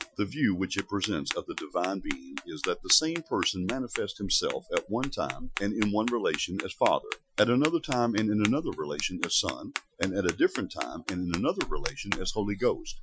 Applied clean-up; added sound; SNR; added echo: classical method Wiener filter.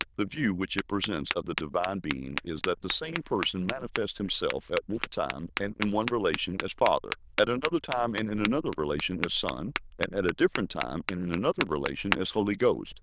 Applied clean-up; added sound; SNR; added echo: neural diffusion model UNIVERSE++.